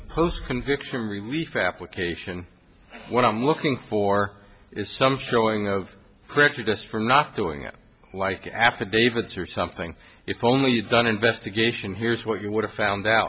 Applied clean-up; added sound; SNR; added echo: none; none; none; none.